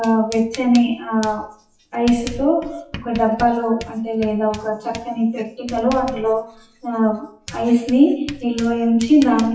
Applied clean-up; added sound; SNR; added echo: classical method WPE with log-MMSE.